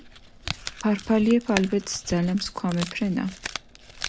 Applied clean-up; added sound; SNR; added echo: none; Crumpling, crinkling; 11 dB; none.